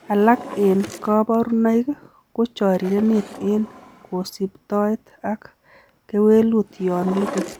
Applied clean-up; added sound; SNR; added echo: none; Drawer open or close; 17 dB; none.